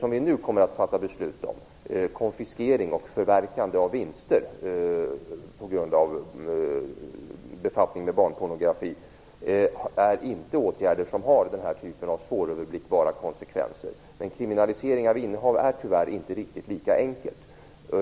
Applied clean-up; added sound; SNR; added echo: none; none; none; none.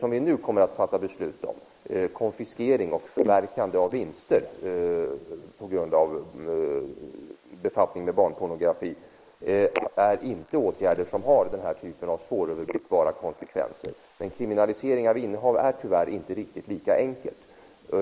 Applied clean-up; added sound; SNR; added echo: neural mask model Resemble Enhance denoiser.